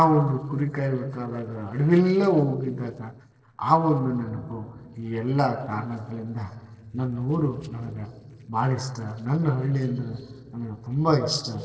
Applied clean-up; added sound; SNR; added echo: neural separator model SepFormer DNS4.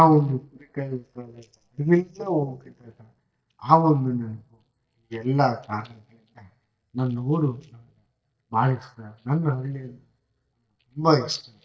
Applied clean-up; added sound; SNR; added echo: neural mask model DeepFilterNet 3.